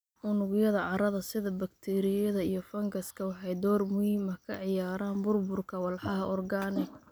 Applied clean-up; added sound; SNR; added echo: none; none; none; none.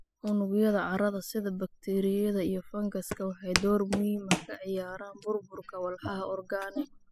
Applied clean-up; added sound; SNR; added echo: classical method spectral subtraction.